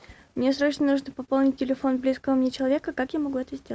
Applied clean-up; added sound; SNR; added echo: none; none; none; none.